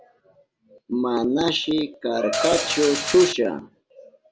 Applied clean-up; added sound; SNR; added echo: none; Mechanisms; 4 dB; none.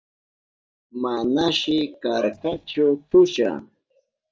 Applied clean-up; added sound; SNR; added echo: neural mask model DeepFilterNet 3.